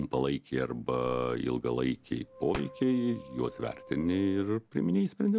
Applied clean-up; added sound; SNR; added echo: none; Wind instrument, woodwind instrument + Hands; 18 dB; none.